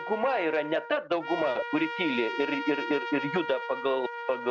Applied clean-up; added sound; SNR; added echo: none; Trumpet; 7 dB; none.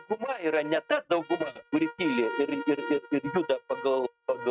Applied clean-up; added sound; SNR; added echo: neural mask model RNNoise.